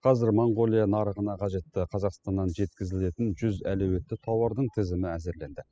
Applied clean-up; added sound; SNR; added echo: classical method spectral subtraction.